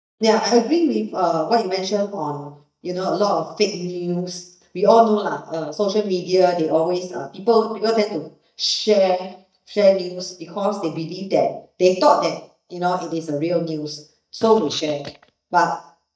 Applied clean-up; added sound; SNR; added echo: neural mask model DeepFilterNet 3.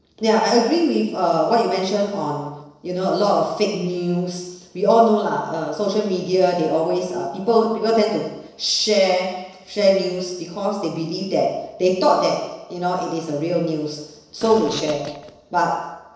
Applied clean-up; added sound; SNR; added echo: neural separator model SepFormer DNS4.